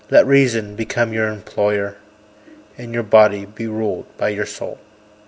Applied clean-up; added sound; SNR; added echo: none; none; none; none.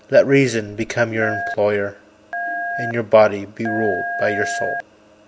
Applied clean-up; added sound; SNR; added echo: none; Telephone; 7 dB; none.